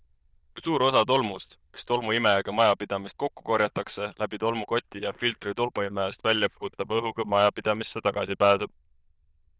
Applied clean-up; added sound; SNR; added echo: neural diffusion model UNIVERSE++.